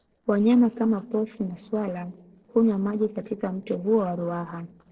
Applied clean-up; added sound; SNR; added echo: neural separator model SepFormer DNS4.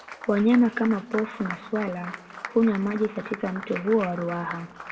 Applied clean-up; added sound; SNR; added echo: none; Applause; 13 dB; reverberation time 0.3 s.